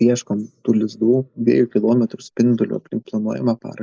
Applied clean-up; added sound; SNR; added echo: neural mask model Resemble Enhance denoiser.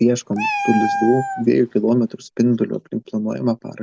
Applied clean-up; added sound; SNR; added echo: none; Meow; 7 dB; none.